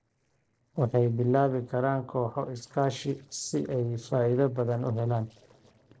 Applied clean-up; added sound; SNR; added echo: neural separator model SepFormer DNS4.